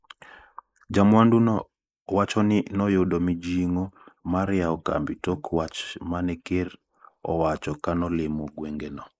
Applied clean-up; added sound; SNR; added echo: neural mask model Resemble Enhance denoiser.